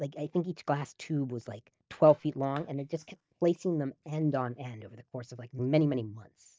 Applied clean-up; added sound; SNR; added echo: neural mask model DeepFilterNet 3.